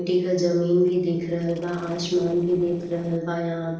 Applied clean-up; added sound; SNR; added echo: neural separator model SepFormer DNS4.